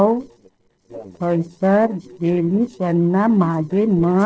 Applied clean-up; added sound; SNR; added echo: neural separator model SepFormer DNS4.